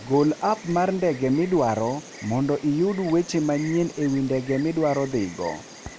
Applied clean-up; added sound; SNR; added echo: none; Insect; 18 dB; none.